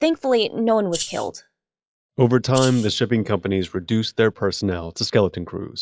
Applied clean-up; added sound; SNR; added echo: classical method log-MMSE.